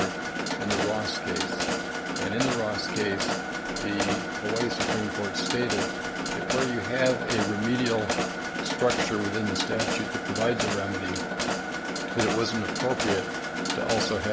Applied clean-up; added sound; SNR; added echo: none; Mechanisms; -1 dB; none.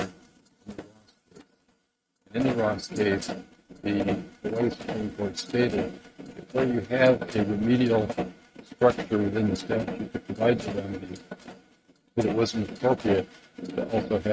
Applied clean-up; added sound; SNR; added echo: neural mask model RNNoise.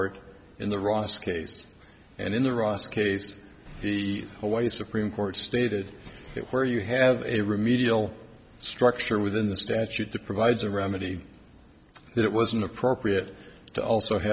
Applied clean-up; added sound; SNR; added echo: none; none; none; none.